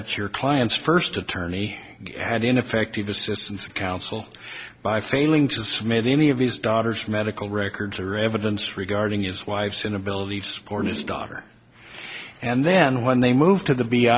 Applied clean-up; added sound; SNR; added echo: none; none; none; none.